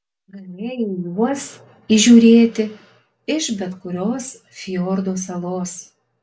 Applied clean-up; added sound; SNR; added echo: none; none; none; none.